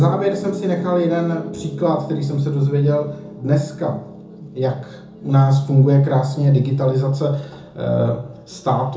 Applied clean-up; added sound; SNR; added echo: none; Piano; 16 dB; reverberation time 0.6 s.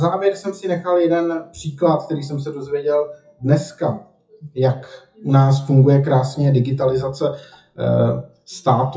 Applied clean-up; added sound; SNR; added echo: classical method WPE with log-MMSE.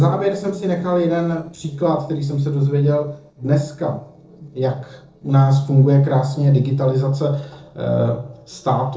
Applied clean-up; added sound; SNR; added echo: neural separator model SepFormer DNS4.